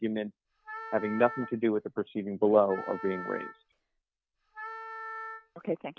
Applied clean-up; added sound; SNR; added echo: none; Wind instrument, woodwind instrument; 12 dB; none.